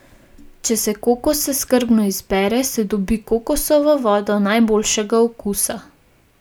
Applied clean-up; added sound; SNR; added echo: none; none; none; none.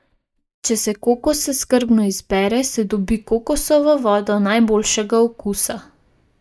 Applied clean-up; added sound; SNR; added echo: neural mask model DeepFilterNet 3.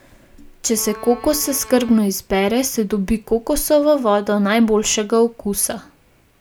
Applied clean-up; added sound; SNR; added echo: none; Bowed string instrument; 18 dB; none.